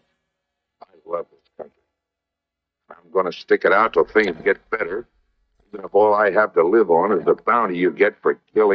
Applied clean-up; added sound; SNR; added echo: neural mask model DeepFilterNet 3.